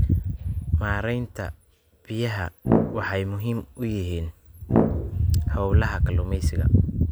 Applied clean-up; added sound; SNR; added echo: none; Brass instrument; 0 dB; none.